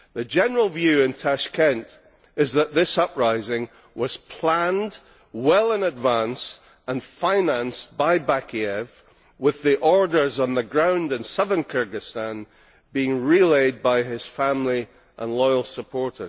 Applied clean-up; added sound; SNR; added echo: none; none; none; none.